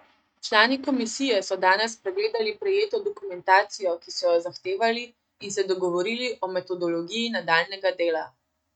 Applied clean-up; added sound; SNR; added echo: neural mask model RNNoise.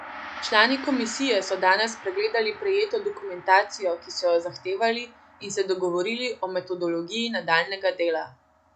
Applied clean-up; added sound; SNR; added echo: none; Gong; 18 dB; none.